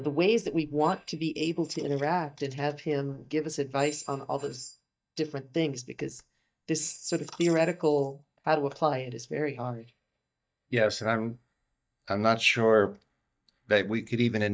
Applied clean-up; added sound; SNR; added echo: neural mask model DeepFilterNet 3.